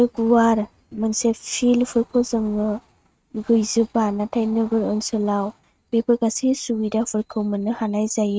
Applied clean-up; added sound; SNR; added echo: neural mask model RNNoise.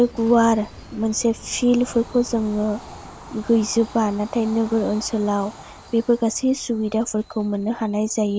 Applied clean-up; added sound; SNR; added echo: none; Boom + Train / Bird vocalization, bird call, bird song; 19 dB; none.